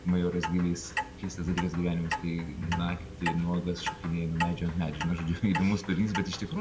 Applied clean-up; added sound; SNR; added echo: none; Clock; 7 dB; reverberation time 0.7 s.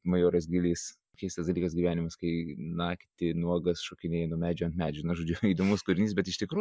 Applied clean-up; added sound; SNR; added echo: none; none; none; none.